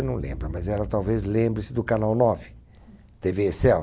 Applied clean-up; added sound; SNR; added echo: none; Boom; 14 dB; none.